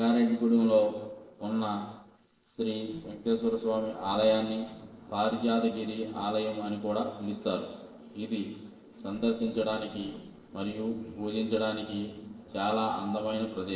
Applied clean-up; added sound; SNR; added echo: neural separator model SepFormer DNS4.